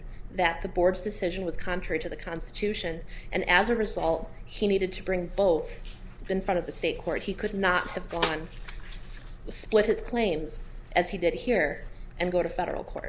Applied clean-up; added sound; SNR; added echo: none; Snare drum; 8 dB; none.